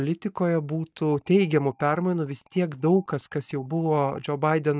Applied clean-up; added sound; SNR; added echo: neural mask model DeepFilterNet 3.